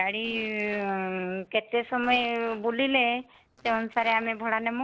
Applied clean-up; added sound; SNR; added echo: neural separator model SepFormer DNS4.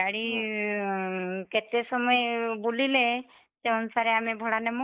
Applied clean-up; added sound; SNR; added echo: neural mask model Resemble Enhance denoiser.